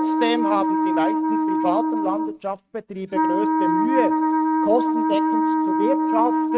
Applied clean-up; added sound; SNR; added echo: neural mask model RNNoise.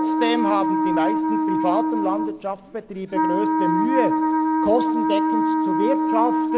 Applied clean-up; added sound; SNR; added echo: none; Wind instrument, woodwind instrument; -5 dB; none.